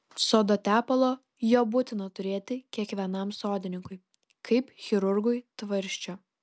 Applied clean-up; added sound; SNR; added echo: none; none; none; none.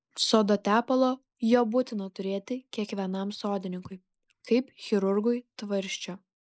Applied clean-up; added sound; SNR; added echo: neural mask model Resemble Enhance denoiser.